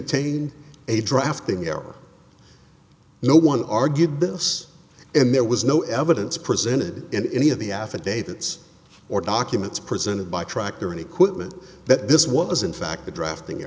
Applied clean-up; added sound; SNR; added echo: none; none; none; none.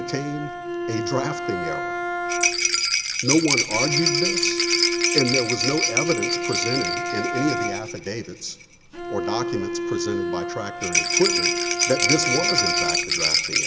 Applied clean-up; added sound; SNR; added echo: none; Rattle + Bowed string instrument; -4 dB; none.